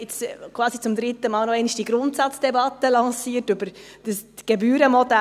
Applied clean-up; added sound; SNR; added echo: none; none; none; none.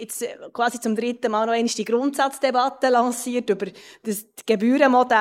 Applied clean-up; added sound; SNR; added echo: neural mask model Resemble Enhance denoiser.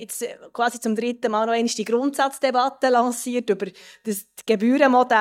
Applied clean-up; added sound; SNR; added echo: neural mask model DeepFilterNet 3.